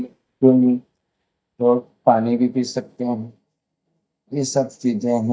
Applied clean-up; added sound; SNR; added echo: neural mask model DeepFilterNet 3.